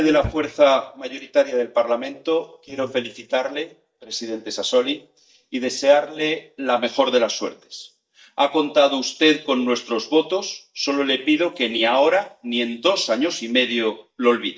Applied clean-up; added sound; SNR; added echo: neural mask model DeepFilterNet 3.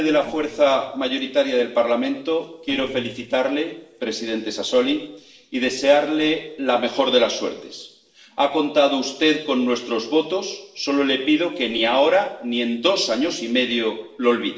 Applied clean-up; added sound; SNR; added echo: neural separator model SepFormer DNS4.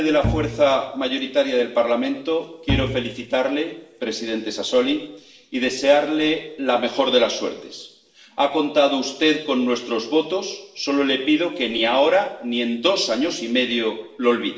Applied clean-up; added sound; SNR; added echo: none; Bowed string instrument; 7 dB; reverberation time 0.8 s.